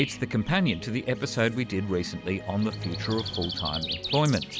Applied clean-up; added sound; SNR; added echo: none; Bird; 11 dB; none.